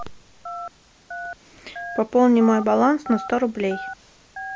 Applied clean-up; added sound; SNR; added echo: none; Telephone; 14 dB; none.